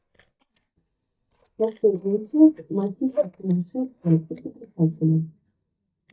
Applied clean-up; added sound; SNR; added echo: neural mask model DeepFilterNet 3.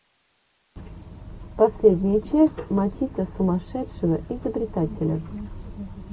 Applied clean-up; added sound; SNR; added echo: none; none; none; none.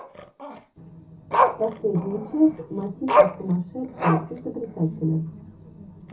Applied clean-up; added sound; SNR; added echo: none; Growling; 0 dB; reverberation time 0.3 s.